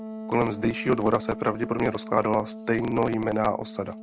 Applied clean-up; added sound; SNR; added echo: none; Wind instrument, woodwind instrument; 12 dB; none.